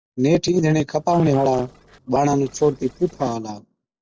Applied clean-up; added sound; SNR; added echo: neural separator model SepFormer DNS4.